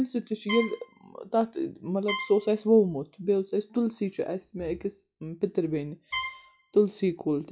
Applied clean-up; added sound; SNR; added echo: classical method log-MMSE.